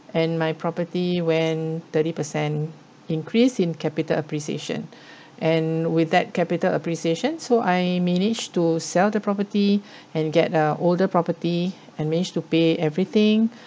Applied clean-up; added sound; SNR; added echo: none; none; none; none.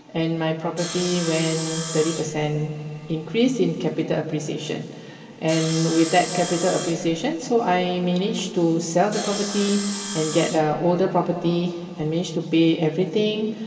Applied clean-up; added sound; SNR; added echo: none; Sawing; 12 dB; reverberation time 2.8 s.